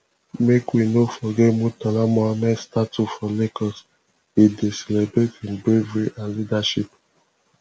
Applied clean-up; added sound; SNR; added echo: none; none; none; none.